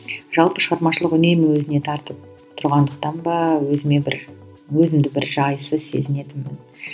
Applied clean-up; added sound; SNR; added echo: none; none; none; none.